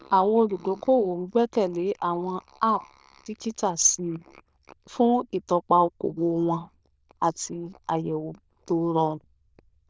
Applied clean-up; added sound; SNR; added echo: neural diffusion model UNIVERSE++.